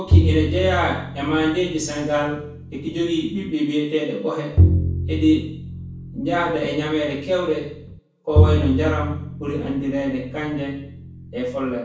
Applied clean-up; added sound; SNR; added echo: none; Bowed string instrument; 0 dB; reverberation time 0.6 s.